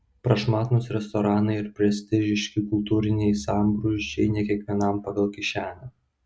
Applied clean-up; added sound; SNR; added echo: none; none; none; none.